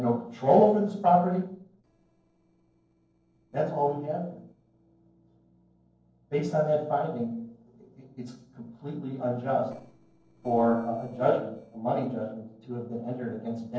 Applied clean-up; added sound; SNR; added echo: neural separator model SepFormer DNS4.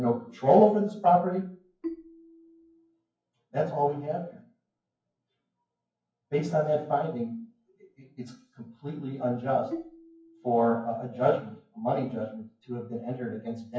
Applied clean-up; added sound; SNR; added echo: classical method WPE with log-MMSE.